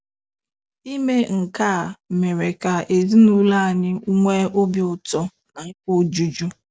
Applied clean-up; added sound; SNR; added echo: none; none; none; none.